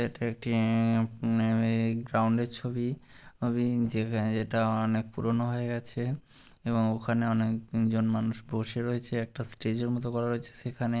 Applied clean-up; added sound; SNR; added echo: none; none; none; none.